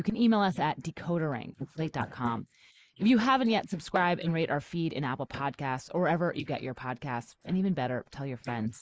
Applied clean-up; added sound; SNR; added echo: neural mask model Resemble Enhance denoiser.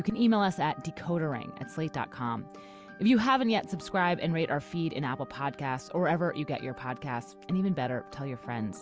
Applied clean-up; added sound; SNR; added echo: none; none; none; none.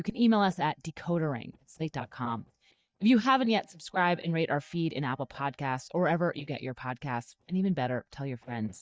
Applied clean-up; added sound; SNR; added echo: neural mask model DeepFilterNet 3.